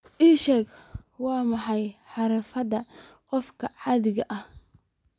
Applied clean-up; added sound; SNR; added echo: none; none; none; none.